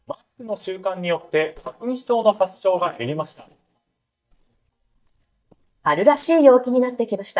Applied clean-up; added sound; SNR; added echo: neural mask model DeepFilterNet 3.